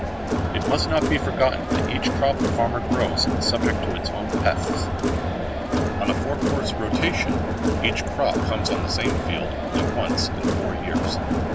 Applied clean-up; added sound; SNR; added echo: none; Crowd; -4 dB; none.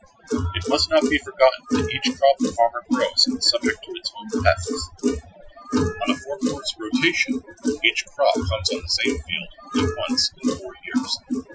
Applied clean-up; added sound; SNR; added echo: classical method Wiener filter.